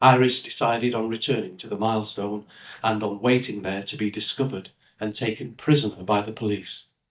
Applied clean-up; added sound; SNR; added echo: neural mask model DeepFilterNet 3.